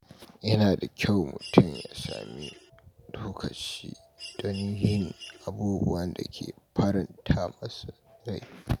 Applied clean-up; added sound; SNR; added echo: none; Mechanisms; 17 dB; none.